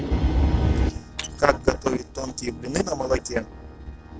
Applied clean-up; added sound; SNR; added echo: neural separator model SepFormer DNS4.